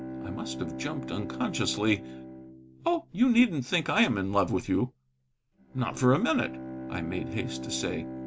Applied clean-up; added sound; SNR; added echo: none; Bowed string instrument; 11 dB; none.